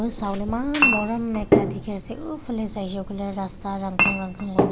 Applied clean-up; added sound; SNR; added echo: none; Chink, clink; -3 dB; none.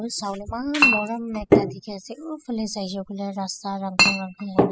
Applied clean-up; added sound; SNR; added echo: classical method spectral subtraction.